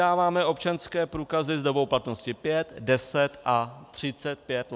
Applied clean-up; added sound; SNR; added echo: none; none; none; none.